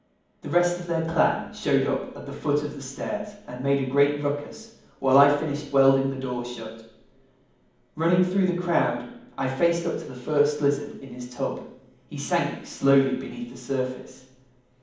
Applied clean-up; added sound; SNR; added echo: none; none; none; reverberation time 1.2 s.